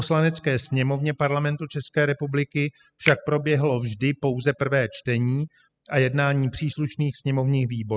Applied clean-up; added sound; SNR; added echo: classical method spectral subtraction.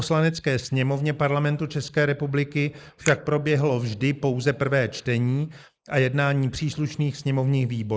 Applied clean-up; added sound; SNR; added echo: neural mask model Resemble Enhance denoiser.